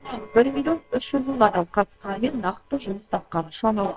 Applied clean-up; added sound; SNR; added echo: neural separator model SepFormer WHAMR!.